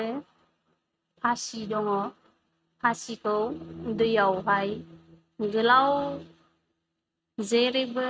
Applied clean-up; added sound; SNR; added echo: neural mask model RNNoise.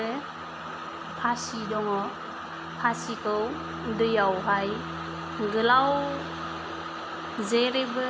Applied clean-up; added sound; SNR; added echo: none; Bowed string instrument; 13 dB; none.